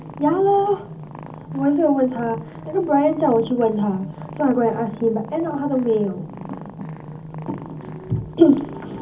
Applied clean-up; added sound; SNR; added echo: none; Purr; 20 dB; reverberation time 0.3 s.